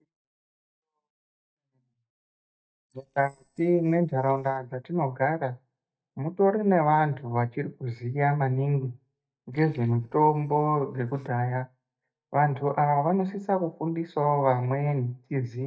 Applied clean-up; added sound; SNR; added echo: neural mask model DeepFilterNet 3.